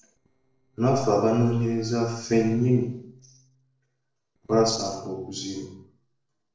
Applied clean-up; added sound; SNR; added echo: neural separator model SepFormer DNS4.